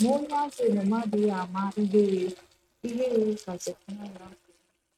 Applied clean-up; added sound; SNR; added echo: neural mask model RNNoise.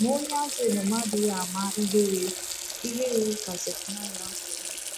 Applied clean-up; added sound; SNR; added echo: none; Water tap, faucet; 6 dB; none.